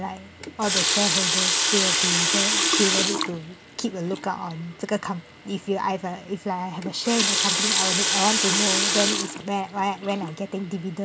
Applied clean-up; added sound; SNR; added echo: none; Water tap, faucet; -3 dB; none.